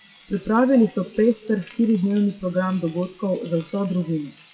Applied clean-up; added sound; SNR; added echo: classical method WPE with log-MMSE.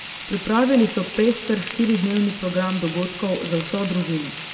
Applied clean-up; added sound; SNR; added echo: none; Frying (food); 12 dB; reverberation time 1.8 s.